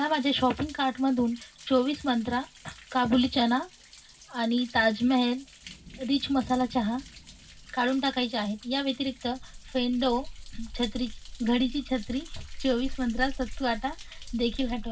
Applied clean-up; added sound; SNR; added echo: none; Thunder; 13 dB; reverberation time 0.4 s.